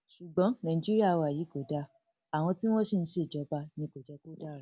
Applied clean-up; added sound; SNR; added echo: none; none; none; none.